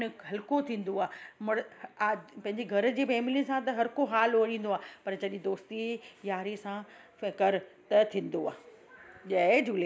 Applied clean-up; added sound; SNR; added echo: none; none; none; none.